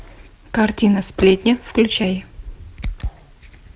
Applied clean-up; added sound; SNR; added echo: none; none; none; none.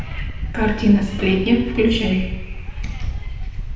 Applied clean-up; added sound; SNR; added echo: none; Subway, metro, underground / Wind; 5 dB; reverberation time 0.9 s.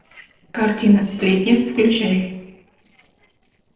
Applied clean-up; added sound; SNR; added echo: neural separator model SepFormer DNS4.